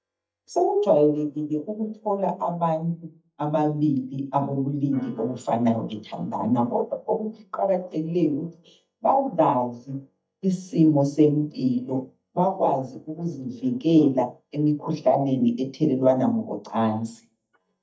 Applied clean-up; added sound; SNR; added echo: neural mask model DeepFilterNet 3.